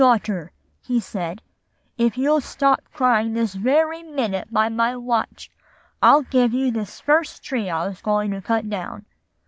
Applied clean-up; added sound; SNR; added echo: none; none; none; none.